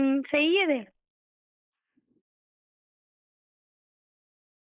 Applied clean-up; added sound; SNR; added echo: neural mask model Resemble Enhance denoiser.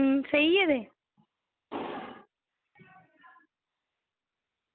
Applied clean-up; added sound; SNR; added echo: none; none; none; none.